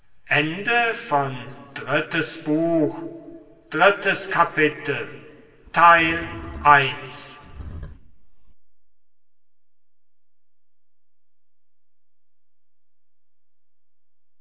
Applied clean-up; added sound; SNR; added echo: none; Livestock, farm animals, working animals; 15 dB; reverberation time 1.9 s.